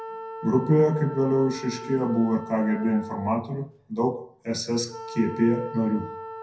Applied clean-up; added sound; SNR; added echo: none; Wind instrument, woodwind instrument; 13 dB; reverberation time 0.3 s.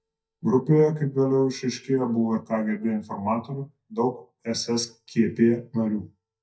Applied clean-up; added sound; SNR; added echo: neural mask model DeepFilterNet 3.